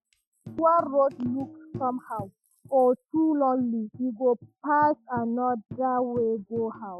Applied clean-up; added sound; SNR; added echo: classical method Wiener filter.